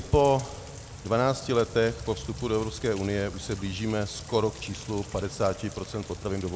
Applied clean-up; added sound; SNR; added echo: none; Rain; 13 dB; none.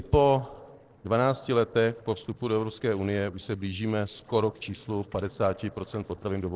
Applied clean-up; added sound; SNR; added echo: neural separator model SepFormer DNS4.